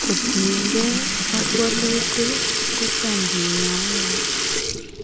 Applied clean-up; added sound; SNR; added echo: none; Sink (filling or washing) / Liquid; -4 dB; none.